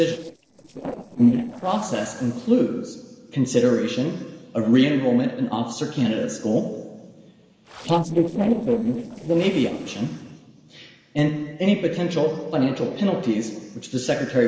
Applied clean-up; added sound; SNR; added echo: neural separator model SepFormer DNS4.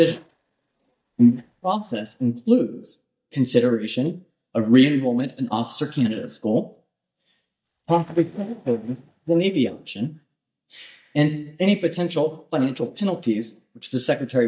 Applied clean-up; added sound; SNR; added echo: neural mask model DeepFilterNet 3.